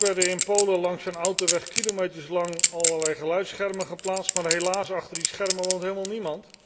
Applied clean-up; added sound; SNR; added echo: none; Chink, clink; 2 dB; reverberation time 1.0 s.